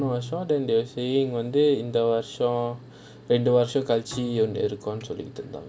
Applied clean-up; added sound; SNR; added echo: none; Bowed string instrument; 18 dB; none.